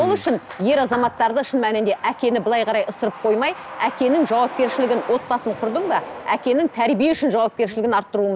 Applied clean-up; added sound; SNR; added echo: none; Truck; 16 dB; none.